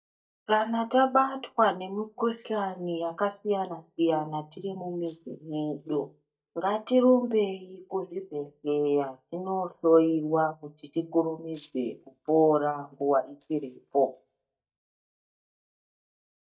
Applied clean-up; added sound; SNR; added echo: neural mask model DeepFilterNet 3.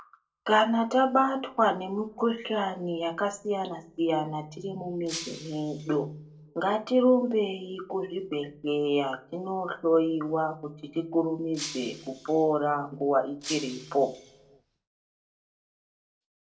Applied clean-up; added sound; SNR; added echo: none; Shatter; 15 dB; reverberation time 0.2 s.